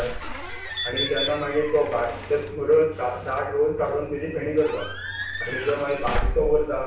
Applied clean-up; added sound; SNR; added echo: none; Squeak / Slam / Alarm / Wood; 6 dB; reverberation time 0.6 s.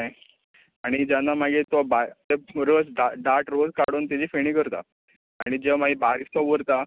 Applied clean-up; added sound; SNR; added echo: none; none; none; none.